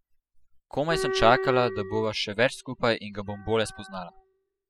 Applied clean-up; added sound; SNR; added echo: classical method spectral subtraction.